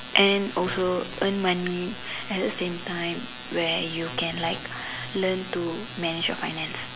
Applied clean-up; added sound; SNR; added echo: none; none; none; none.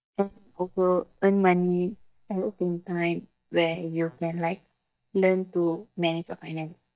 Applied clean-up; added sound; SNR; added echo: neural mask model DeepFilterNet 3.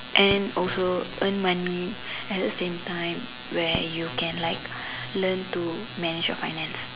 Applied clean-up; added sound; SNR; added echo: none; Fireworks; 18 dB; none.